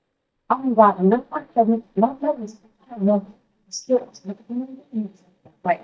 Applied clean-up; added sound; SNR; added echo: neural mask model DeepFilterNet 3.